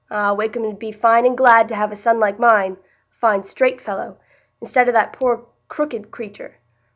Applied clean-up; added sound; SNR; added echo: none; none; none; none.